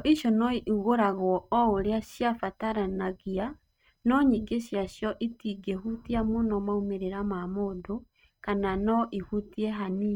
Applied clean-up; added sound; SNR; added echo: neural mask model RNNoise.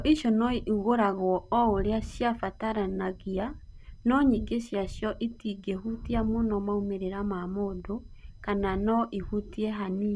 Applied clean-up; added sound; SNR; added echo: none; Wind; 13 dB; none.